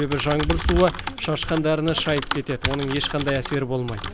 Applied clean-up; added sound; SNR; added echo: none; Typing; 5 dB; none.